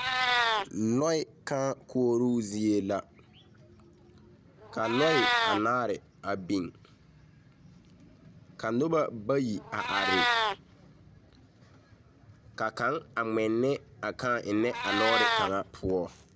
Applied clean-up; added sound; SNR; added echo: none; Meow; 3 dB; none.